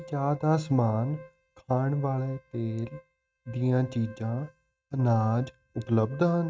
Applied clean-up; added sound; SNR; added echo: neural mask model RNNoise.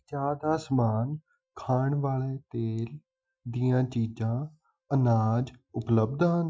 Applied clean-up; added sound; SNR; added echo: classical method Wiener filter.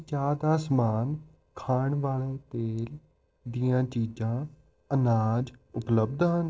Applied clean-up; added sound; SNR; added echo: neural separator model SepFormer DNS4.